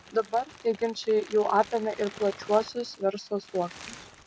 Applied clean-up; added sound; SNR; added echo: none; Crumpling, crinkling; 19 dB; none.